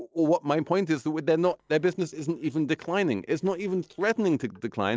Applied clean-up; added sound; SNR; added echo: neural separator model SepFormer DNS4.